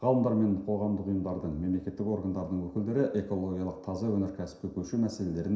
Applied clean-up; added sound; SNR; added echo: none; none; none; reverberation time 0.7 s.